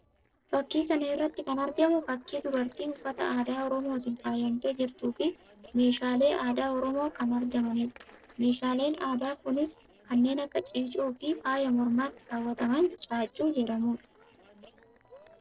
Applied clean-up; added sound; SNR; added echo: neural separator model SepFormer DNS4.